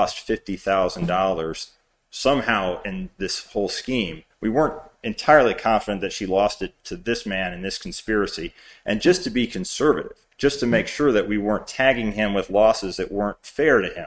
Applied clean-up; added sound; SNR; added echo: neural mask model RNNoise.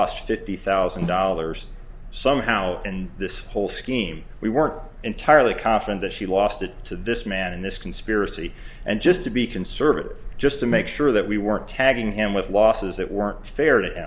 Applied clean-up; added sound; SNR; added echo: none; Snare drum; 12 dB; none.